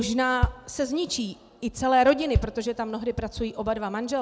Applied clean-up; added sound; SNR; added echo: none; Bass drum; 7 dB; none.